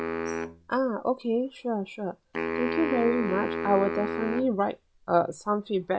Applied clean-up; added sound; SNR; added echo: none; Wind instrument, woodwind instrument; 6 dB; none.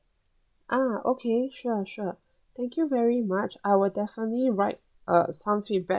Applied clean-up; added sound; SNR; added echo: none; none; none; none.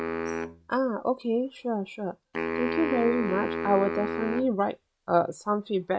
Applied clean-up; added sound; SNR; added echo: neural mask model RNNoise.